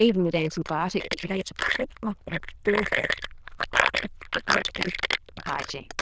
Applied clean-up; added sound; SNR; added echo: neural diffusion model UNIVERSE++.